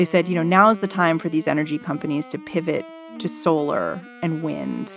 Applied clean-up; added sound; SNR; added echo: none; Brass instrument + Wind instrument, woodwind instrument; 18 dB; none.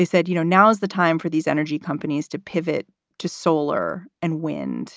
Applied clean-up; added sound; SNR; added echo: none; none; none; none.